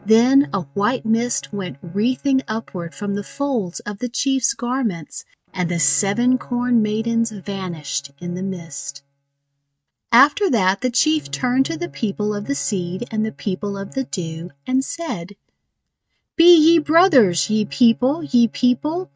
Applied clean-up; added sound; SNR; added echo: neural mask model RNNoise.